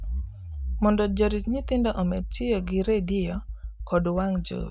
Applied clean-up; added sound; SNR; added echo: none; Accelerating, revving, vroom; 7 dB; none.